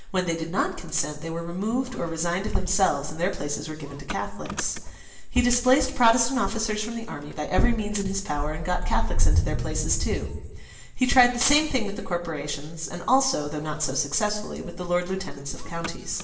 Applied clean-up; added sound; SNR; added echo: none; Engine starting / Motor vehicle (road); 5 dB; reverberation time 0.7 s.